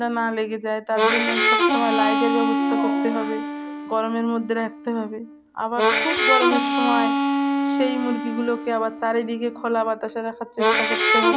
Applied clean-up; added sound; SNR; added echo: none; Harmonica; -3 dB; none.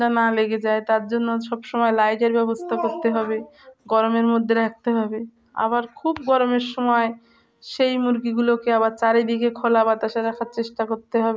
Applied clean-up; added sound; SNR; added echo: none; none; none; none.